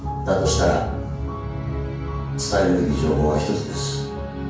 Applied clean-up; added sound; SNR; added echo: none; none; none; reverberation time 0.5 s.